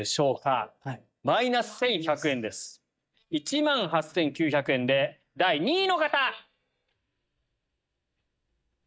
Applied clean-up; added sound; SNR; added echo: neural mask model DeepFilterNet 3.